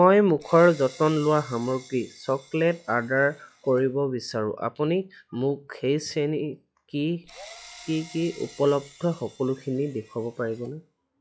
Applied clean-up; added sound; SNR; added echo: classical method log-MMSE.